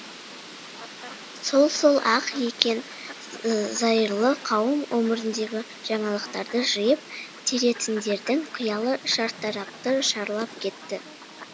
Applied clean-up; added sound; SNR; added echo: none; Fowl; 15 dB; none.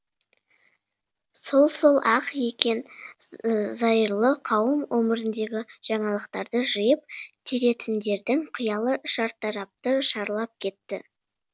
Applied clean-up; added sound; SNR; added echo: none; none; none; none.